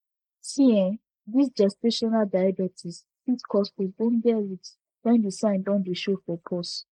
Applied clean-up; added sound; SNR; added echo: neural mask model Resemble Enhance denoiser.